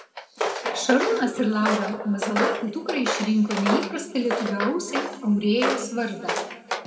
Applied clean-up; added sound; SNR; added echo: none; Walk, footsteps; 4 dB; reverberation time 1.6 s.